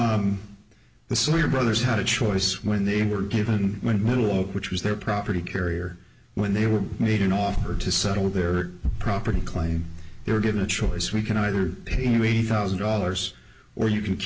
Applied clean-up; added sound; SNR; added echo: none; none; none; none.